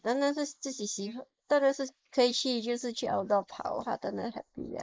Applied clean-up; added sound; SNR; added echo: neural mask model Resemble Enhance denoiser.